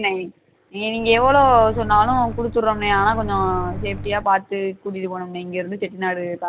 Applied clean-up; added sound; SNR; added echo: none; Microwave oven; 9 dB; none.